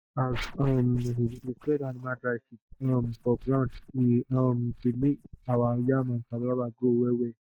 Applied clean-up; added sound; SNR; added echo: neural mask model DeepFilterNet 3.